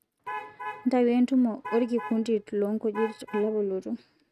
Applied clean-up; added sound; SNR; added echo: neural mask model RNNoise.